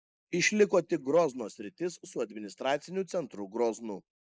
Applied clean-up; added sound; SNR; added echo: neural mask model Resemble Enhance denoiser.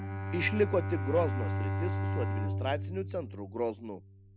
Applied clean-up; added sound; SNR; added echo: none; Bowed string instrument; 0 dB; none.